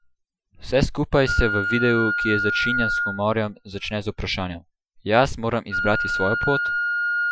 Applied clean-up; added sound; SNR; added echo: classical method Wiener filter.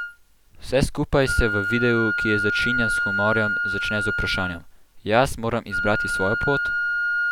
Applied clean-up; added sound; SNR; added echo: none; Wind instrument, woodwind instrument; 1 dB; none.